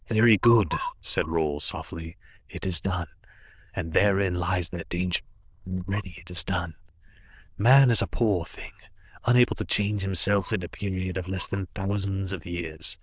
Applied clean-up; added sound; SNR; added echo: neural diffusion model UNIVERSE++.